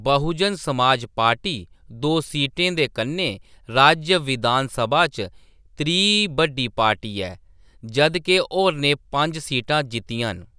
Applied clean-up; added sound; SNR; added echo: none; none; none; none.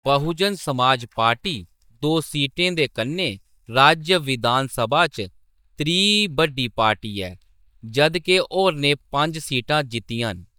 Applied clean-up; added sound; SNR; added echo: neural mask model DeepFilterNet 3.